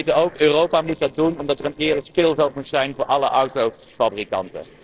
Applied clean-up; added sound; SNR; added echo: neural separator model SepFormer DNS4.